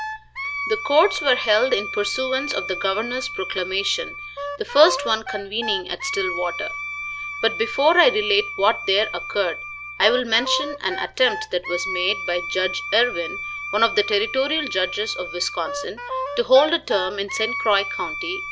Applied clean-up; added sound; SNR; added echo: none; Wind instrument, woodwind instrument; 8 dB; none.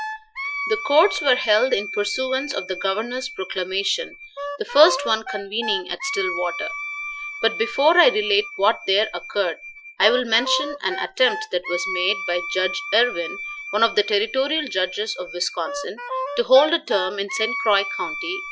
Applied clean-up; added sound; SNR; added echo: classical method Wiener filter.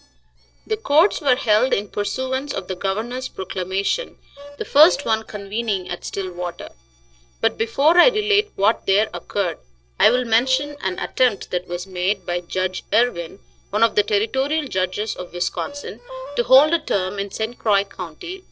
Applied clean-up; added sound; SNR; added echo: neural separator model SepFormer DNS4.